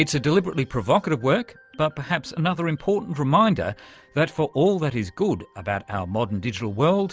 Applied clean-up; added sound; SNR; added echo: none; none; none; none.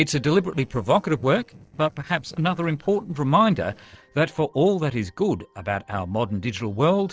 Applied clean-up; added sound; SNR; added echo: neural separator model SepFormer DNS4.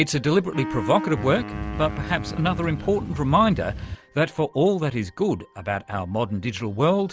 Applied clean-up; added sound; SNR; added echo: none; Wind instrument, woodwind instrument + Boat, Water vehicle; 8 dB; none.